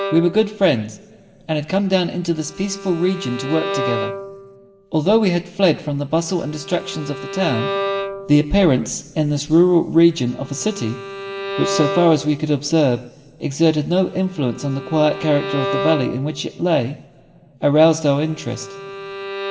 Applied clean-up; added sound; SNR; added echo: none; Bowed string instrument; 10 dB; reverberation time 2.6 s.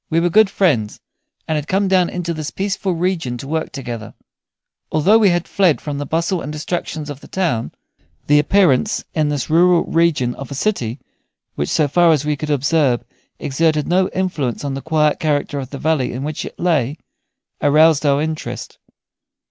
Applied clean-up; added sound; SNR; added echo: none; none; none; none.